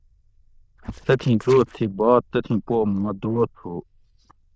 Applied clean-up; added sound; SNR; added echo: neural diffusion model UNIVERSE++.